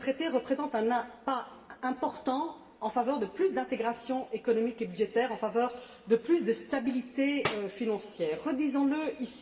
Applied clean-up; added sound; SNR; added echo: none; Tambourine; 10 dB; reverberation time 1.6 s.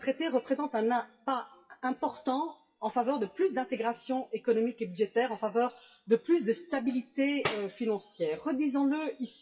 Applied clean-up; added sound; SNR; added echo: classical method WPE with log-MMSE.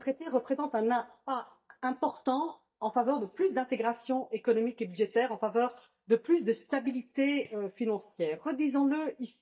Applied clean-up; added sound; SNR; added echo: neural mask model DeepFilterNet 3.